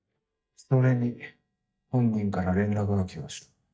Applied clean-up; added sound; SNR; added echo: neural mask model DeepFilterNet 3.